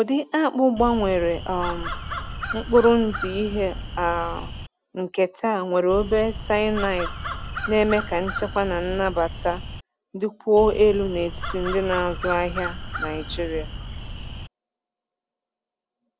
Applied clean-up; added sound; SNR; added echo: none; Crow; 7 dB; none.